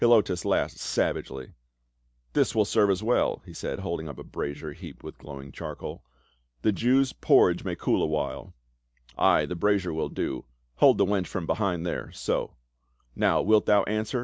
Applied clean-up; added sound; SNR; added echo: none; none; none; none.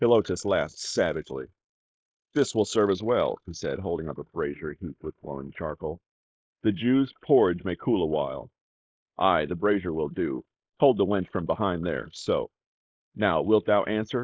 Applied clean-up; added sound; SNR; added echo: neural mask model Resemble Enhance denoiser.